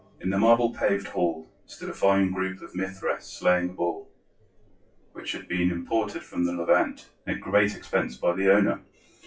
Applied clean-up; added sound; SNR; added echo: classical method WPE with log-MMSE.